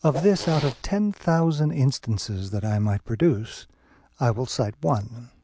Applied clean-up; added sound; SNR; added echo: none; Zipper (clothing) + Whoosh, swoosh, swish; 10 dB; none.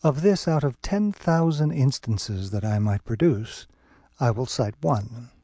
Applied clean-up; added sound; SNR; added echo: none; none; none; none.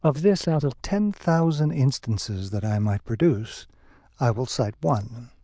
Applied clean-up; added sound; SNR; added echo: neural diffusion model UNIVERSE++.